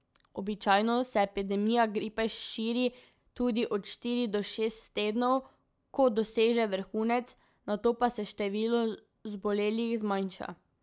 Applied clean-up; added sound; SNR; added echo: none; none; none; none.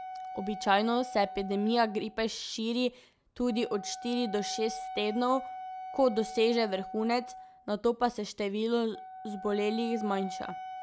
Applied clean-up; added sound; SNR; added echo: none; Wind instrument, woodwind instrument; 12 dB; none.